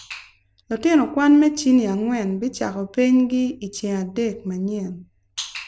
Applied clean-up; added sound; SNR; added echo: none; none; none; none.